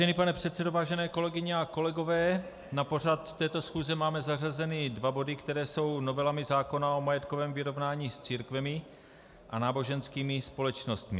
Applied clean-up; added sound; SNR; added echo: none; none; none; none.